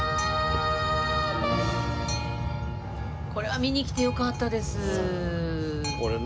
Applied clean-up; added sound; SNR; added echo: none; Boat, Water vehicle; 4 dB; none.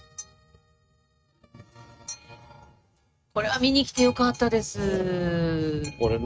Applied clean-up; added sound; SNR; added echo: neural mask model RNNoise.